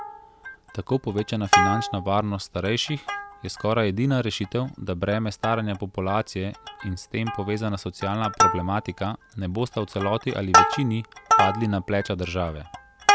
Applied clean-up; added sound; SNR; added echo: none; Plucked string instrument; 1 dB; none.